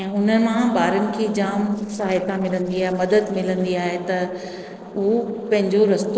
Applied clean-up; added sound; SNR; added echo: neural separator model SepFormer DNS4.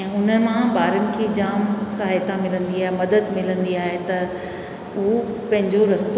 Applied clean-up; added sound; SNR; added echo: none; none; none; none.